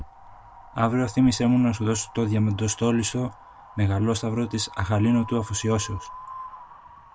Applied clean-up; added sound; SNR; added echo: none; Wind; 19 dB; none.